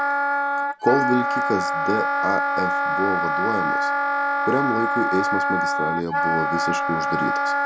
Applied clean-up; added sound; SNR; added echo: none; Wind instrument, woodwind instrument; -5 dB; none.